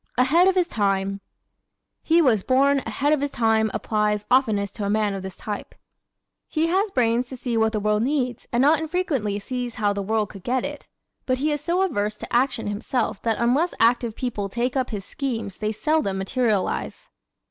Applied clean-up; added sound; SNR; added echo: none; none; none; none.